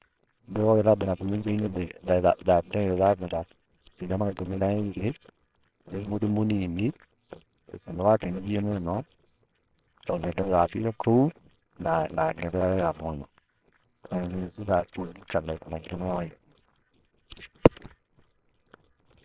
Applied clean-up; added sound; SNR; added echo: neural separator model SepFormer WHAMR!.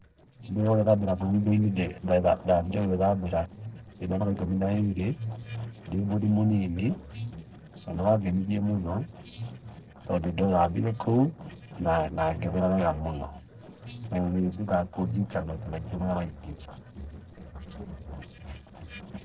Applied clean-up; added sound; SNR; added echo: neural separator model SepFormer DNS4.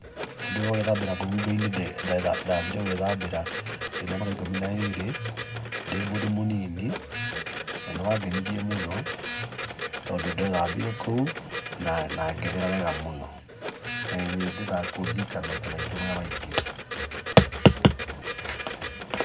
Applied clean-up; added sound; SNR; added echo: none; Printer; 7 dB; reverberation time 0.3 s.